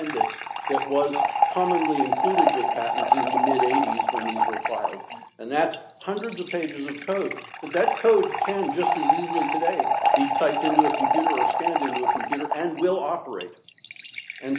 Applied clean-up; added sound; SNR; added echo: none; Fill (with liquid) / Trickle, dribble; -2 dB; none.